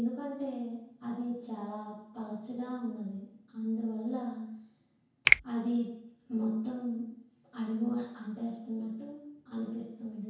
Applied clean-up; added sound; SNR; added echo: none; Finger snapping; -5 dB; reverberation time 0.6 s.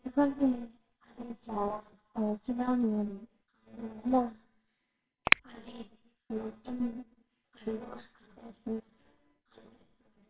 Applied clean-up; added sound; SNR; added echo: neural separator model SepFormer WHAMR!.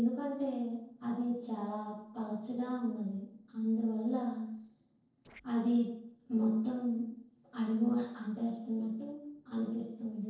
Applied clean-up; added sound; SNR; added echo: neural separator model SepFormer DNS4.